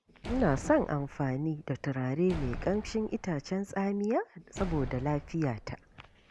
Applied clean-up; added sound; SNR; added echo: none; Slam; 11 dB; none.